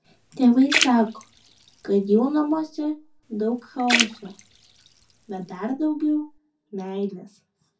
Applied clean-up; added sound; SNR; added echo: none; Splash, splatter; 7 dB; reverberation time 0.3 s.